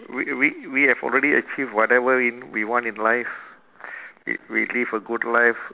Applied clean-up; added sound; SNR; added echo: none; none; none; none.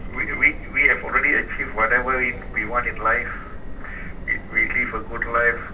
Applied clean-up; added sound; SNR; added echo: none; Subway, metro, underground; 11 dB; reverberation time 0.2 s.